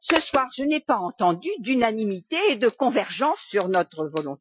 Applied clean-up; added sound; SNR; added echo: classical method Wiener filter.